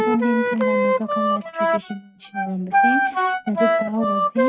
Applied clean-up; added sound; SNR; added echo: neural mask model RNNoise.